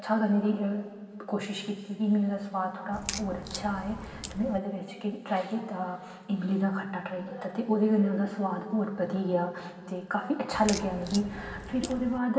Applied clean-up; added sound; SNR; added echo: none; Crack; 10 dB; reverberation time 2.7 s.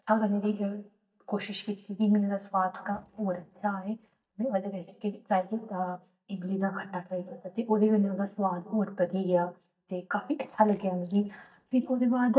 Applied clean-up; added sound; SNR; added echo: neural mask model DeepFilterNet 3.